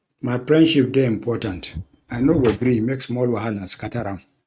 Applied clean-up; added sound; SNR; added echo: neural mask model RNNoise.